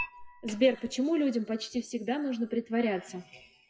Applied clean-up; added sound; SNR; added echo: classical method WPE with log-MMSE.